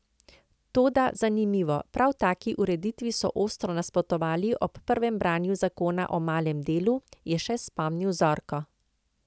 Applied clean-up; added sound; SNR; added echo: none; none; none; none.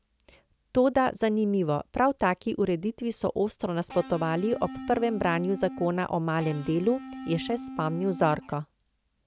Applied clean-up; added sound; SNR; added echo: none; Electric guitar / Bass guitar; 12 dB; none.